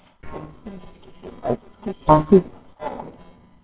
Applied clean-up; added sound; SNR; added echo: neural separator model SepFormer WHAMR!.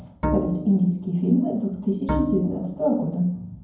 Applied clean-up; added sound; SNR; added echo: none; Bowed string instrument; 7 dB; reverberation time 0.9 s.